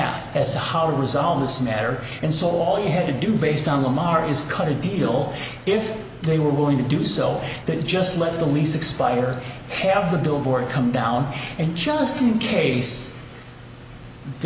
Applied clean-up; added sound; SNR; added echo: none; none; none; none.